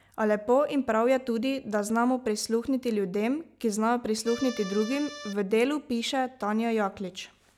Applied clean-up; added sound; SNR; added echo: none; Accordion; 13 dB; none.